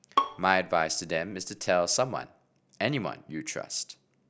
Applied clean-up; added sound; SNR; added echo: none; Bowed string instrument; 5 dB; none.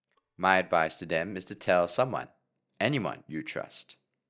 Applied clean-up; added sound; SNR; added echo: neural mask model DeepFilterNet 3.